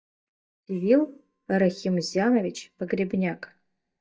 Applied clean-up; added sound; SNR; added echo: neural mask model DeepFilterNet 3.